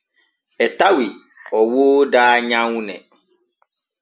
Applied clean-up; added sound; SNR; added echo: none; none; none; none.